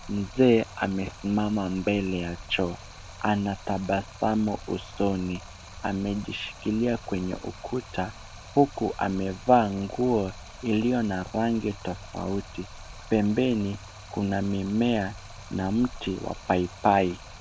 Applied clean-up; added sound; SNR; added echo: none; Stream; 16 dB; none.